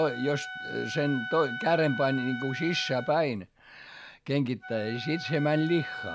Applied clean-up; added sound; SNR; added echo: none; Wind instrument, woodwind instrument; 10 dB; none.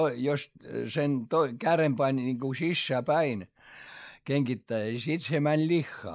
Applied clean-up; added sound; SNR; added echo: neural mask model Resemble Enhance denoiser.